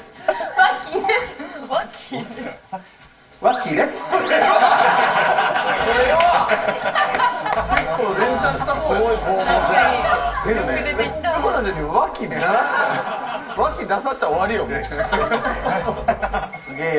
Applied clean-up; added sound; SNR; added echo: none; none; none; reverberation time 0.2 s.